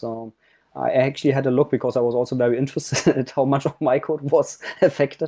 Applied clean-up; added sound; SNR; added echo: none; none; none; none.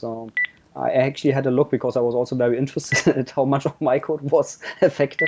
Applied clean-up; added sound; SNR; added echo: none; Telephone; 12 dB; none.